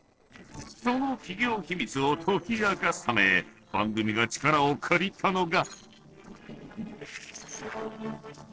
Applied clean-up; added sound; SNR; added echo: neural separator model SepFormer DNS4.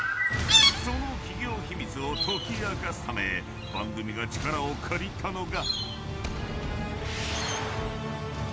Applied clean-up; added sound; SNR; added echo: none; Chirp, tweet; 1 dB; none.